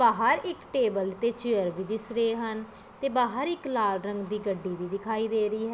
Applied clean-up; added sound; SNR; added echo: none; none; none; none.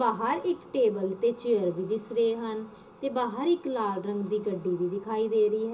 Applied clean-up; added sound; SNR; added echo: none; none; none; reverberation time 0.2 s.